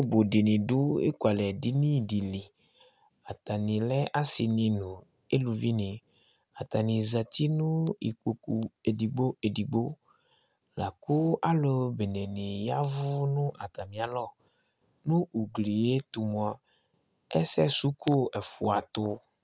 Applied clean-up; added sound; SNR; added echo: none; none; none; none.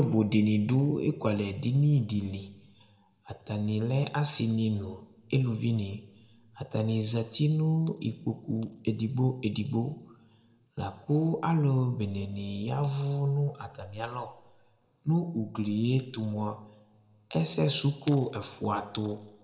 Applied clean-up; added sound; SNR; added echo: none; none; none; reverberation time 0.8 s.